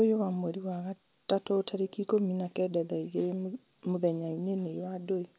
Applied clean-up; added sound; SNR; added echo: none; none; none; none.